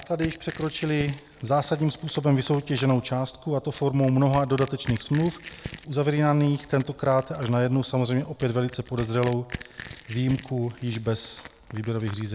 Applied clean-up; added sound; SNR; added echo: none; Crushing; 15 dB; none.